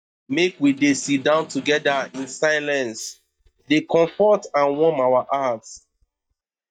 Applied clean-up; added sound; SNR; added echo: neural mask model DeepFilterNet 3.